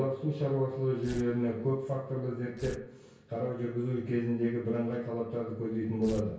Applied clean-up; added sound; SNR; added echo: none; Tearing; 12 dB; reverberation time 0.6 s.